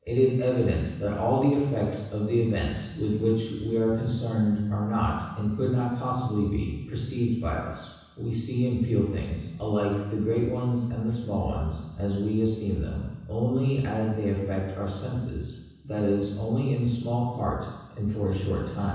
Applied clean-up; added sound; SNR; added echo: none; none; none; reverberation time 1.1 s.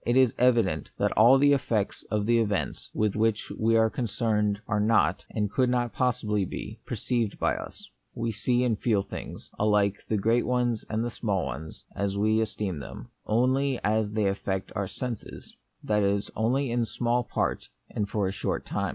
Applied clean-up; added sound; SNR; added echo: none; none; none; none.